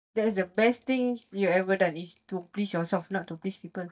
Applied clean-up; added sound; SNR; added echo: neural mask model DeepFilterNet 3.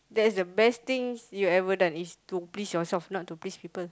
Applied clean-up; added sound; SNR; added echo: none; none; none; none.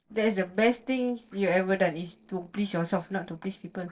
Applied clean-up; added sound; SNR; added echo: neural separator model SepFormer DNS4.